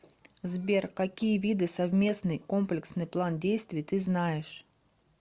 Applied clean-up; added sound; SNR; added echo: none; none; none; none.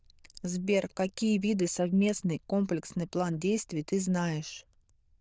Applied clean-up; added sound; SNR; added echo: neural diffusion model UNIVERSE++.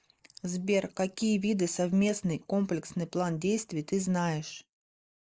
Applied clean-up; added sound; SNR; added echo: neural mask model Resemble Enhance denoiser.